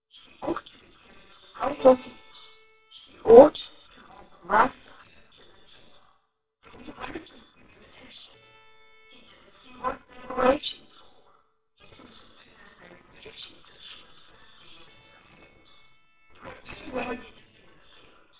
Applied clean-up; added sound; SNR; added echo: neural separator model SepFormer WHAMR!.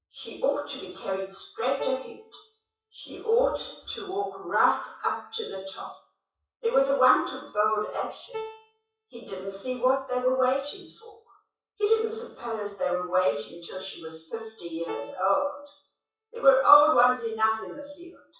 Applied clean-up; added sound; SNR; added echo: classical method WPE with log-MMSE.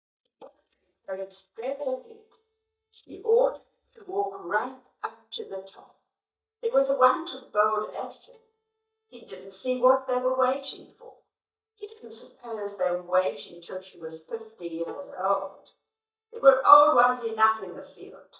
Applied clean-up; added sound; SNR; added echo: neural mask model DeepFilterNet 3.